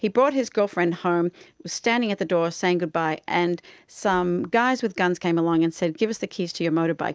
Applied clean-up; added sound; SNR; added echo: none; none; none; none.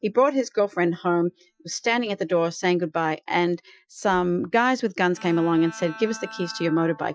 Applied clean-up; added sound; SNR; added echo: classical method Wiener filter.